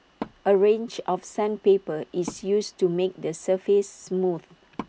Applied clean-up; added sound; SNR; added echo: none; Wood; 19 dB; none.